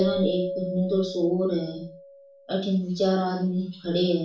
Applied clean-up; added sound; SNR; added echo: none; Keyboard (musical); 9 dB; reverberation time 0.3 s.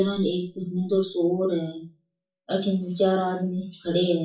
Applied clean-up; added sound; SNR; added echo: classical method WPE with log-MMSE.